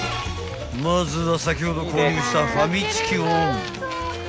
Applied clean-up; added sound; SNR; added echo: none; none; none; none.